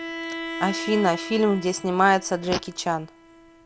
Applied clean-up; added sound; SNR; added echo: none; Bowed string instrument + Fart; 10 dB; none.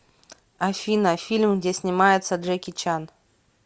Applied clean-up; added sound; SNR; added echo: none; none; none; none.